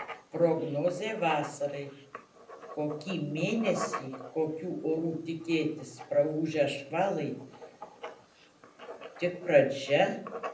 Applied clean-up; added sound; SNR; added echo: none; Writing; 14 dB; reverberation time 0.6 s.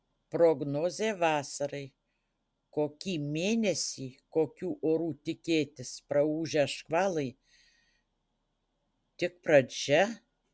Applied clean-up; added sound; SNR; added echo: none; none; none; none.